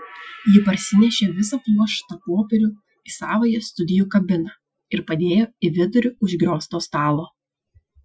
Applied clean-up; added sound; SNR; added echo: classical method Wiener filter.